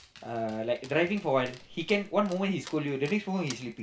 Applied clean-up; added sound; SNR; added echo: none; Dog; 20 dB; reverberation time 0.3 s.